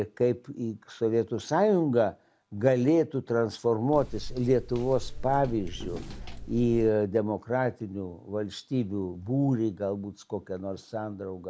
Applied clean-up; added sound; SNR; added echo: none; Walk, footsteps; 9 dB; none.